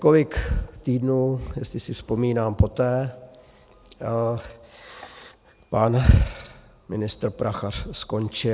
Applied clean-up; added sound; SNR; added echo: none; none; none; none.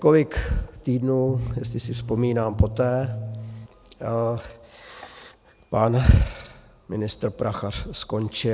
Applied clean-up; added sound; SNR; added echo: none; Bass guitar; 8 dB; none.